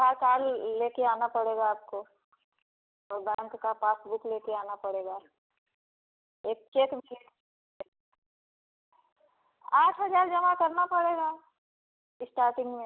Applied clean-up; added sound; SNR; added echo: none; none; none; none.